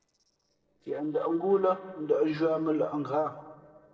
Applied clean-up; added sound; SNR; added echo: neural separator model SepFormer DNS4.